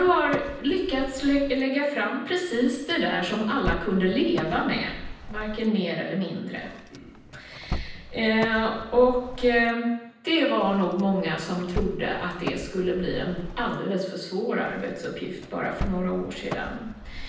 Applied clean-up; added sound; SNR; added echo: none; Car; 11 dB; reverberation time 0.9 s.